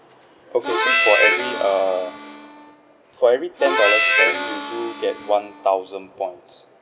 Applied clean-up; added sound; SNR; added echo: none; Harmonica; -1 dB; none.